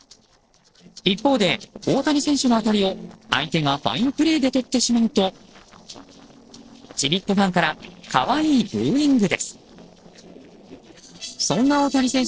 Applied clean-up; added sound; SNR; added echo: neural separator model SepFormer DNS4.